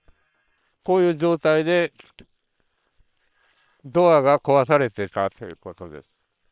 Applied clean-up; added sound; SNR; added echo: neural separator model SepFormer WHAM!.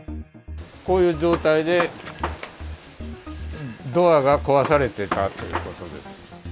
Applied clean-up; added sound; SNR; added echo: none; Gunshot, gunfire; 10 dB; none.